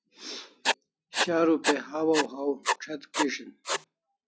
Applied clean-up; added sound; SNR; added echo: classical method log-MMSE.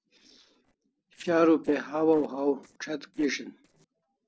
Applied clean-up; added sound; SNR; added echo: neural separator model SepFormer DNS4.